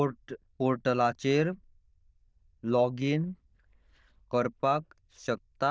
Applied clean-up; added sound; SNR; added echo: neural diffusion model UNIVERSE++.